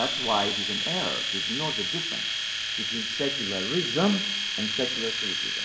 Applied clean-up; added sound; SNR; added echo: none; Domestic sounds, home sounds; -2 dB; reverberation time 1.8 s.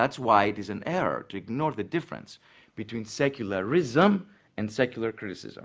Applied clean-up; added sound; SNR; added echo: none; none; none; none.